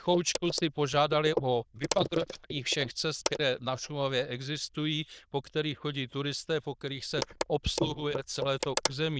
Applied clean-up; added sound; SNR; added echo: neural diffusion model UNIVERSE++.